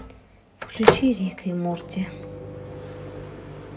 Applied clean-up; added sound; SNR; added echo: none; Microwave oven; -2 dB; reverberation time 1.1 s.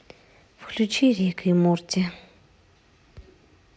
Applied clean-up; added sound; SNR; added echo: none; none; none; none.